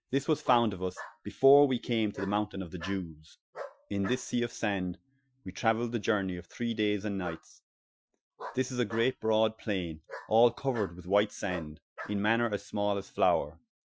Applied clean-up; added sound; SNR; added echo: classical method Wiener filter.